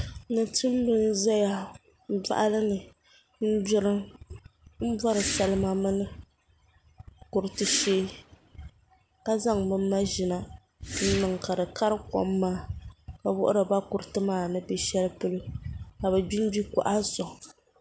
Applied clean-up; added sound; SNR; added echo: none; Whoosh, swoosh, swish; 9 dB; none.